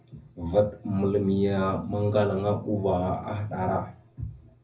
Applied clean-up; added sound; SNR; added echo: none; none; none; reverberation time 0.4 s.